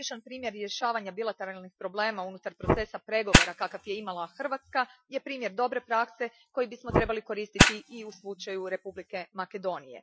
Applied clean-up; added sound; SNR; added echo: classical method Wiener filter.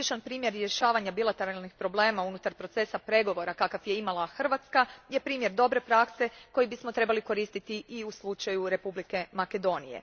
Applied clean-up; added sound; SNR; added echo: none; none; none; none.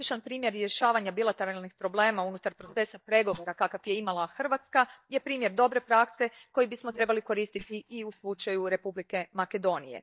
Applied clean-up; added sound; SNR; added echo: neural mask model DeepFilterNet 3.